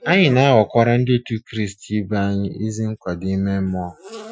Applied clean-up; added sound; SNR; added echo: classical method Wiener filter.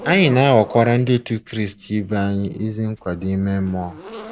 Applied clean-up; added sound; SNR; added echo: none; Zipper (clothing); 19 dB; none.